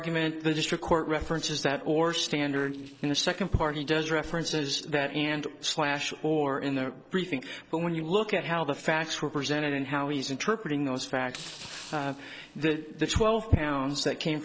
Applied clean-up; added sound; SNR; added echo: neural separator model SepFormer DNS4.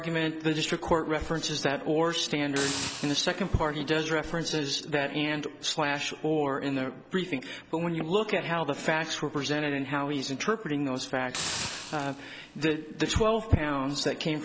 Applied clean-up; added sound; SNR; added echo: none; Hiss; 11 dB; none.